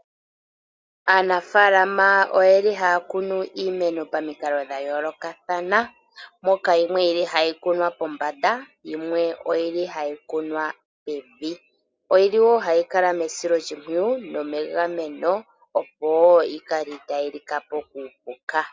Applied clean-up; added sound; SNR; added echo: none; none; none; none.